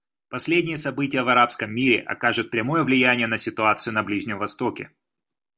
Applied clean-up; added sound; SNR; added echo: none; none; none; none.